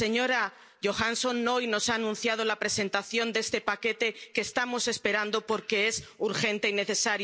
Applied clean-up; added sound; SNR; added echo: none; none; none; none.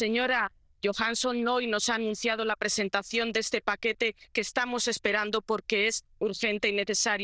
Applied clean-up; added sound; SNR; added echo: neural diffusion model UNIVERSE++.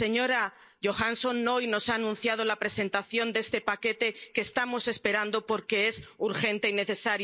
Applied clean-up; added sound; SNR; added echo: neural mask model Resemble Enhance denoiser.